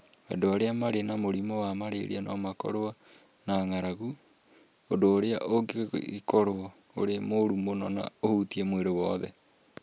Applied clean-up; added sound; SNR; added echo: none; none; none; none.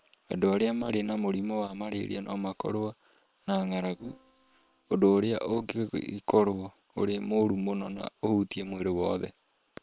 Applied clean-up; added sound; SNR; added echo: neural separator model SepFormer WHAM!.